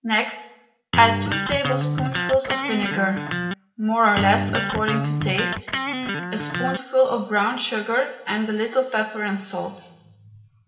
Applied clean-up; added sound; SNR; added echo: none; Electric guitar; 2 dB; reverberation time 0.8 s.